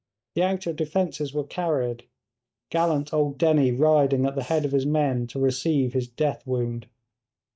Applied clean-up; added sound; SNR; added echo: neural mask model DeepFilterNet 3.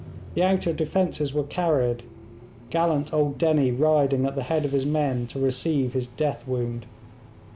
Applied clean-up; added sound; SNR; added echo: none; Bus / Engine; 19 dB; none.